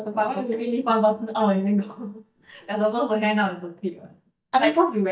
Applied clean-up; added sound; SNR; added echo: neural mask model DeepFilterNet 3.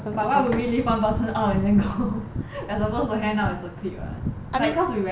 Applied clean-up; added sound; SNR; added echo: none; none; none; none.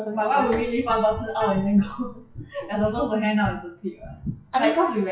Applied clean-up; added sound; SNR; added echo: classical method WPE with log-MMSE.